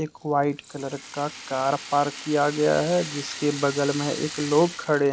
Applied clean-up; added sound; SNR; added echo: none; Rattle (instrument); 13 dB; none.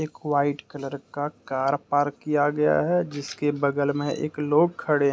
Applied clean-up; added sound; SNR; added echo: none; none; none; none.